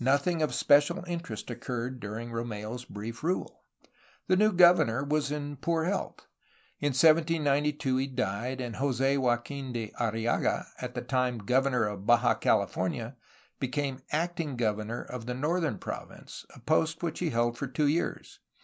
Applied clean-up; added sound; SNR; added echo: none; none; none; none.